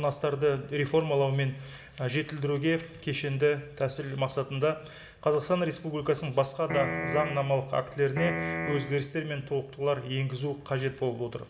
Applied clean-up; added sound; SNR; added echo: none; Piano; 4 dB; reverberation time 0.6 s.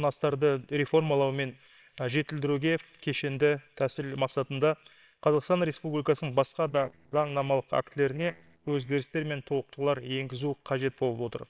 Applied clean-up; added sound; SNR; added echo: neural separator model SepFormer WHAMR!.